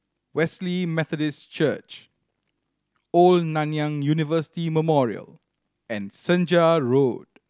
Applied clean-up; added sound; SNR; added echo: none; none; none; none.